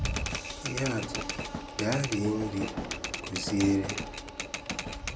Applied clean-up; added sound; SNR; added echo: none; Train + Typewriter; 2 dB; none.